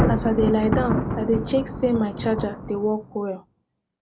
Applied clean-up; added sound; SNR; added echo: none; Thunder; 2 dB; none.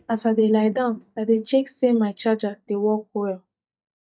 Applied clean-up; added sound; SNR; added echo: neural mask model DeepFilterNet 3.